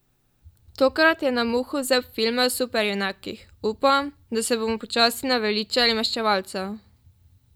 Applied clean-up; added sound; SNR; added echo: none; none; none; none.